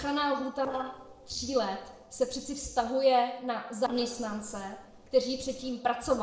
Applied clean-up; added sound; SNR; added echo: neural separator model SepFormer DNS4.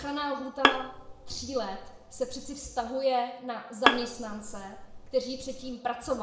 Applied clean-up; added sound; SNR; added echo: none; Bowed string instrument; -2 dB; reverberation time 0.7 s.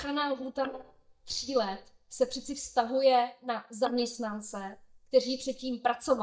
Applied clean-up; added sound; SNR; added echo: neural mask model DeepFilterNet 3.